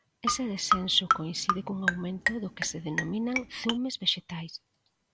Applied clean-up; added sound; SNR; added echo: none; Marimba, xylophone; -1 dB; none.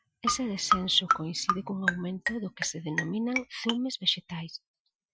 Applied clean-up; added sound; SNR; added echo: classical method Wiener filter.